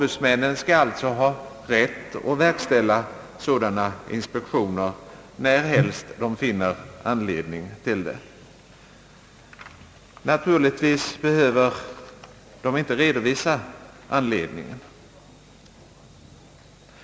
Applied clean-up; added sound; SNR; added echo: none; none; none; none.